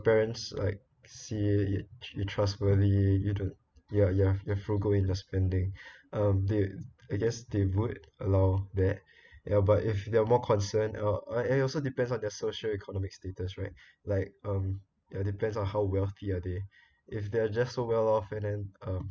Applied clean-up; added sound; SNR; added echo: none; none; none; none.